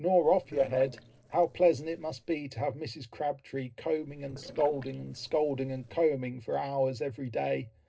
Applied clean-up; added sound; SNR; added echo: neural separator model SepFormer DNS4.